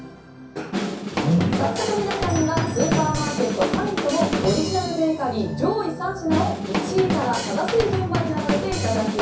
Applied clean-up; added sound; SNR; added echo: none; Drum / Drum kit; 3 dB; reverberation time 0.6 s.